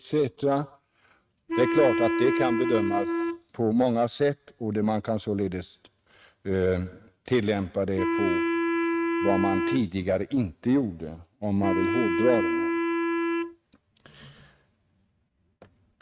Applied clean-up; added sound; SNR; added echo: neural mask model RNNoise.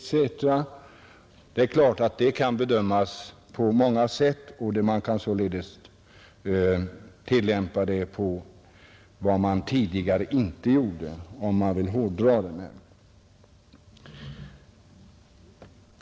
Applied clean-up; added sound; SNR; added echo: none; none; none; none.